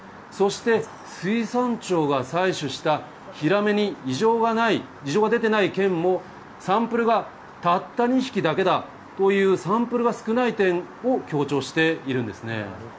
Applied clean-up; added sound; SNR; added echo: none; none; none; none.